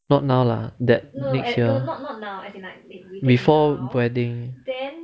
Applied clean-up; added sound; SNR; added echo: none; none; none; none.